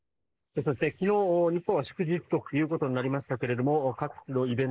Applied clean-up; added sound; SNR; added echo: neural mask model Resemble Enhance denoiser.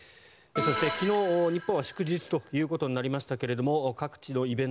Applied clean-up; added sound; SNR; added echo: none; none; none; none.